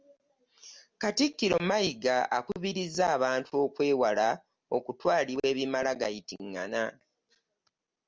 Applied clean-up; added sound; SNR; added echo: none; none; none; none.